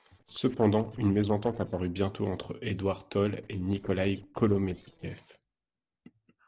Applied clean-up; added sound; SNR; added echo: neural separator model SepFormer DNS4.